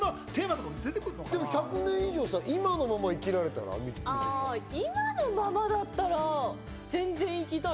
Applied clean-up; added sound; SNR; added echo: none; none; none; none.